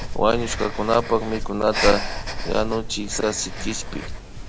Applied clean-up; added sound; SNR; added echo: none; Breathing; 3 dB; none.